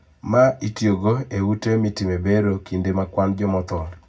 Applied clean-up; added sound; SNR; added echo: none; none; none; reverberation time 0.3 s.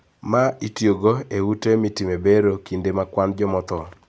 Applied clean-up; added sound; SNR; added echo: none; none; none; none.